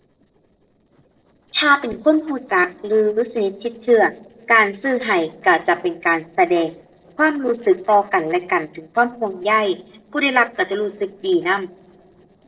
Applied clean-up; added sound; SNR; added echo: neural separator model SepFormer DNS4.